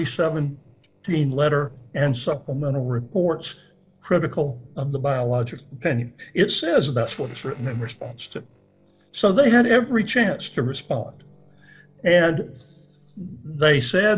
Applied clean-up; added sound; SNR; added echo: neural separator model SepFormer DNS4.